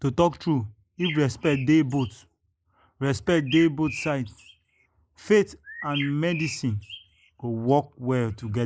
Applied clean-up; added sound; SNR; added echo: neural mask model Resemble Enhance denoiser.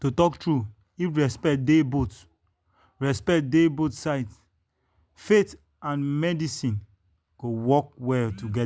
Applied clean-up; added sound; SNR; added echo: none; none; none; none.